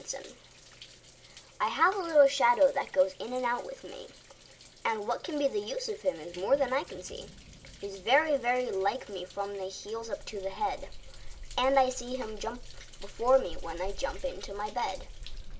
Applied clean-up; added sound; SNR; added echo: none; Thunder; 13 dB; none.